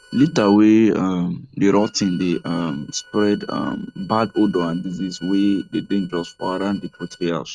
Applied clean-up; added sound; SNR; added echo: neural mask model RNNoise.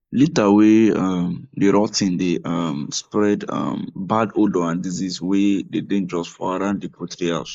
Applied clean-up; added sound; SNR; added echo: neural mask model Resemble Enhance denoiser.